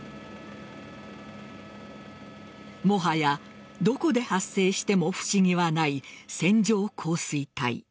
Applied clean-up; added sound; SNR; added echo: none; none; none; none.